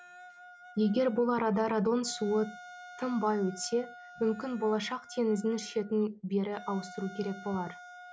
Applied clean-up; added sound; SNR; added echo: none; Wind instrument, woodwind instrument; 18 dB; none.